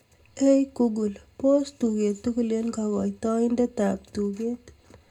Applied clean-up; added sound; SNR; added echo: none; none; none; reverberation time 0.2 s.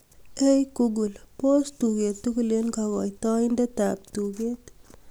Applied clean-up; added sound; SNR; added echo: none; none; none; none.